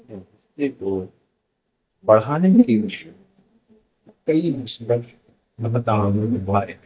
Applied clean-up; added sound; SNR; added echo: neural mask model DeepFilterNet 3.